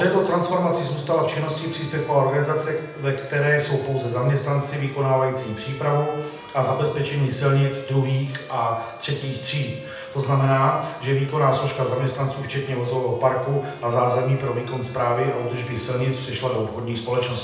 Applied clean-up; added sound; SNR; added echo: none; Bowed string instrument; 19 dB; reverberation time 0.9 s.